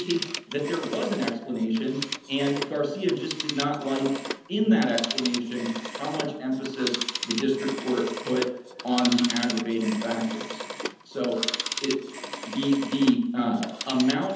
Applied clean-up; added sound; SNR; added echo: none; Telephone; 7 dB; reverberation time 0.9 s.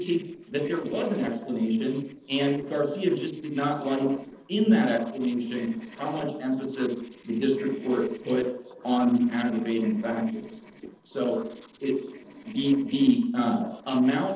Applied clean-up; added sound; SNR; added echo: neural separator model SepFormer DNS4.